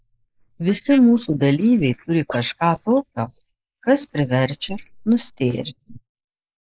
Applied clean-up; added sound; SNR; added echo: neural mask model Resemble Enhance denoiser.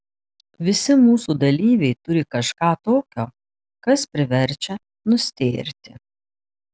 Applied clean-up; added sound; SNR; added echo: none; none; none; none.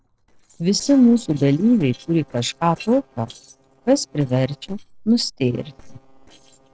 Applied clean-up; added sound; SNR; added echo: neural separator model SepFormer DNS4.